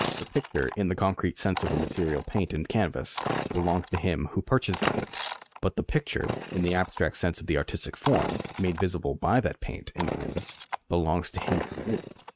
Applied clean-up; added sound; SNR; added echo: neural mask model RNNoise.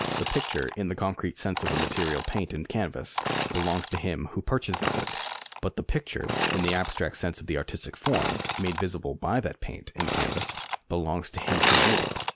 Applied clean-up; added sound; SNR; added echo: none; Sawing / Engine; 1 dB; none.